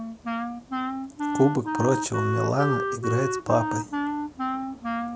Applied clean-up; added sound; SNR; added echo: none; Wind instrument, woodwind instrument; 1 dB; none.